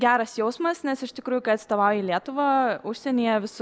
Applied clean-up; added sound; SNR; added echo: none; none; none; none.